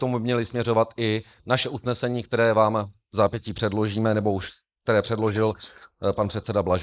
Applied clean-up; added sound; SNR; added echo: neural mask model Resemble Enhance denoiser.